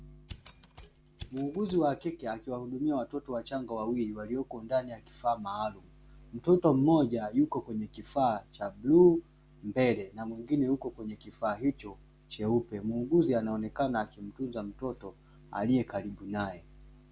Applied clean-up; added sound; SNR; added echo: none; Mechanisms; 19 dB; none.